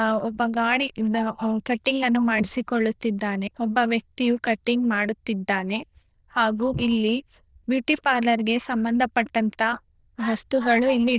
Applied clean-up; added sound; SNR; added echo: neural diffusion model UNIVERSE++.